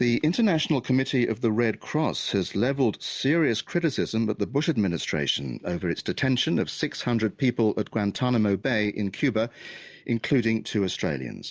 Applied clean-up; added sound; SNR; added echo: none; none; none; none.